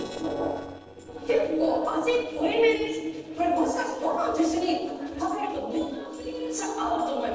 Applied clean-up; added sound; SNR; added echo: neural separator model SepFormer DNS4.